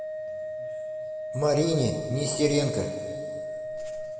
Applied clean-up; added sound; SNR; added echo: none; Organ; 5 dB; reverberation time 1.9 s.